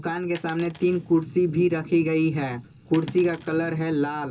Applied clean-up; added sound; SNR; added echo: none; Coin (dropping); 19 dB; reverberation time 0.2 s.